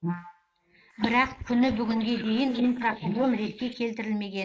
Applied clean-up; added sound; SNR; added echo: neural mask model Resemble Enhance denoiser.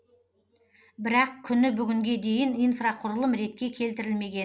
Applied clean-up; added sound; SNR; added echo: none; none; none; none.